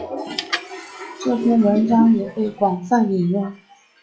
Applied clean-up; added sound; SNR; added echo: classical method log-MMSE.